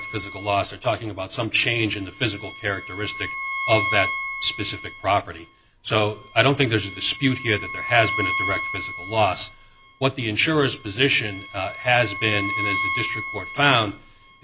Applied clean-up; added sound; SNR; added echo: none; Bowed string instrument; 7 dB; none.